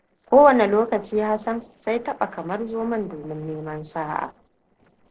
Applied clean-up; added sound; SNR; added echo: neural separator model SepFormer DNS4.